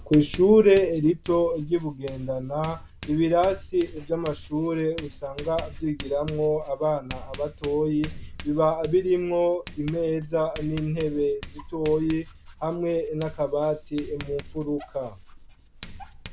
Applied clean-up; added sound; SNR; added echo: none; Writing; 15 dB; none.